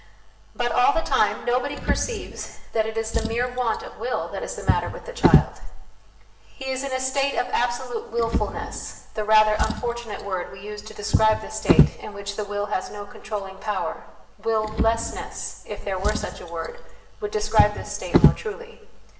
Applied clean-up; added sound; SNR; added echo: none; Drawer open or close; 1 dB; reverberation time 0.8 s.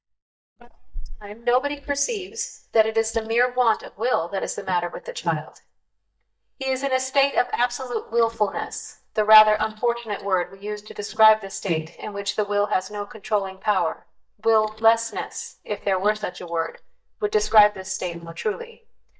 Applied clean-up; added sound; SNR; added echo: neural mask model DeepFilterNet 3.